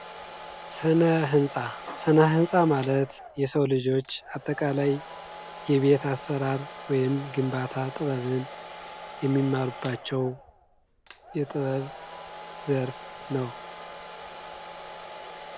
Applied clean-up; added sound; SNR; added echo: none; Domestic sounds, home sounds; 15 dB; none.